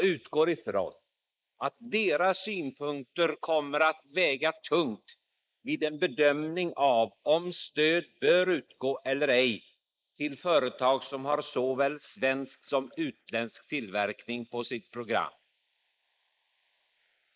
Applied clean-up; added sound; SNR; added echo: neural mask model Resemble Enhance denoiser.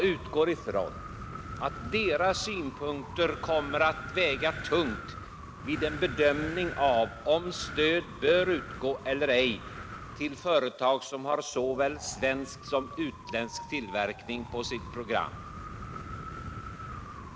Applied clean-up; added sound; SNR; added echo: none; Wind; 11 dB; none.